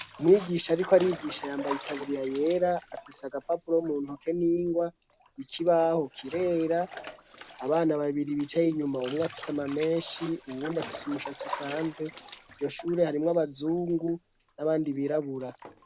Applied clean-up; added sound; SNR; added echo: none; Bathtub (filling or washing); 16 dB; none.